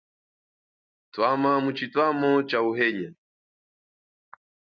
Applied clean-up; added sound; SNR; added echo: none; none; none; none.